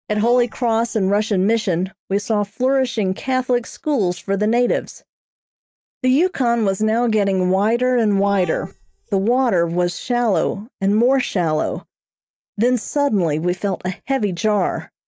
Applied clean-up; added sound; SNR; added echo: neural mask model DeepFilterNet 3.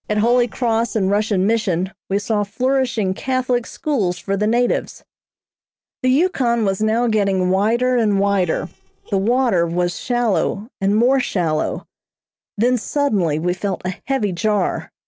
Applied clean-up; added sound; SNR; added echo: neural separator model SepFormer DNS4.